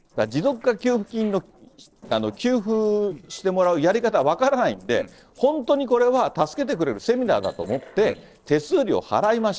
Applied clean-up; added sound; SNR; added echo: neural separator model SepFormer DNS4.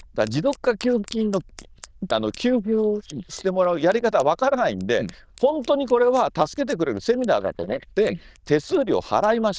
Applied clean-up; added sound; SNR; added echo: neural diffusion model UNIVERSE++.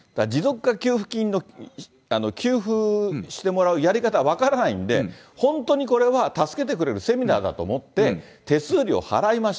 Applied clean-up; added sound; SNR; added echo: none; none; none; none.